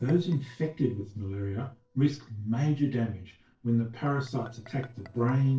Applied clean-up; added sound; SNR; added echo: neural separator model SepFormer DNS4.